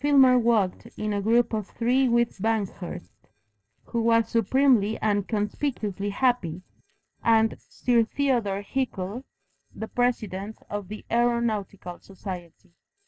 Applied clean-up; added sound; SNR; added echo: neural separator model SepFormer DNS4.